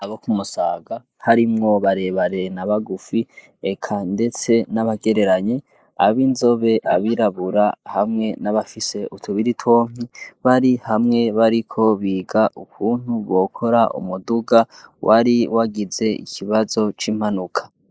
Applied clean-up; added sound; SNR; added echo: neural mask model Resemble Enhance denoiser.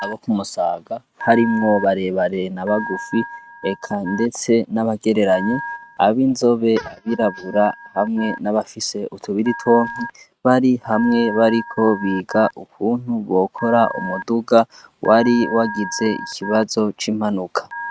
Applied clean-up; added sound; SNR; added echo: neural mask model RNNoise.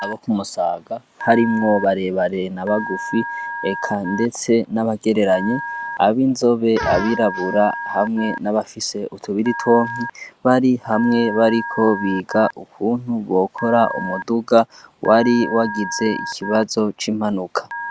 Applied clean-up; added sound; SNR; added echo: none; Fart + Telephone; 11 dB; none.